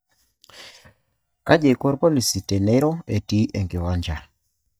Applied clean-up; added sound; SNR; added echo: neural mask model DeepFilterNet 3.